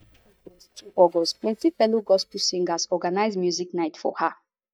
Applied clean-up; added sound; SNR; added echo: neural mask model DeepFilterNet 3.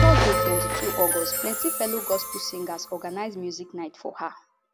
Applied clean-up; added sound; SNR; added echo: none; Bell; -4 dB; none.